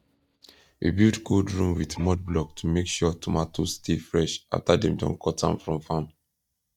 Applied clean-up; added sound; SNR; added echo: neural mask model DeepFilterNet 3.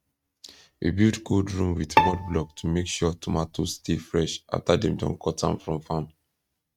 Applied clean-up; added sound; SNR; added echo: neural mask model RNNoise.